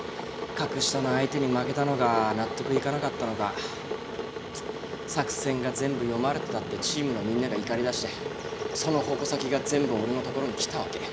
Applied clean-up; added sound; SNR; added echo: none; Boiling / Water; 6 dB; none.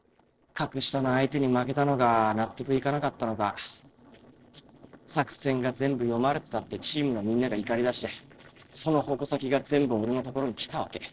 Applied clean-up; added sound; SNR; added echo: neural separator model SepFormer DNS4.